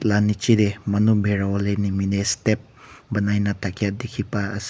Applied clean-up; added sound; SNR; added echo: none; none; none; none.